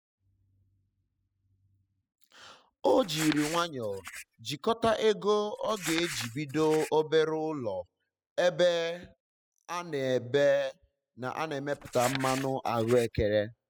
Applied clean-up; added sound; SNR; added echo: classical method spectral subtraction.